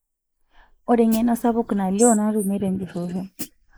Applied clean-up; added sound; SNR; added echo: neural mask model Resemble Enhance denoiser.